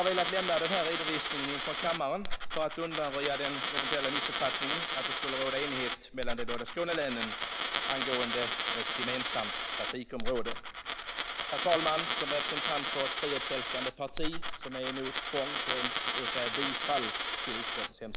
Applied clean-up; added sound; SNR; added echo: none; Coin (dropping); -4 dB; none.